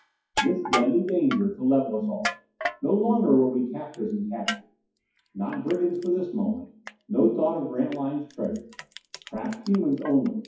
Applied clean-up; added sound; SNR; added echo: classical method WPE with log-MMSE.